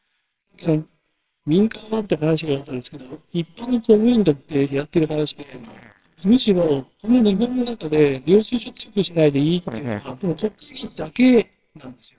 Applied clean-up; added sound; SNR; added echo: neural separator model SepFormer WHAMR!.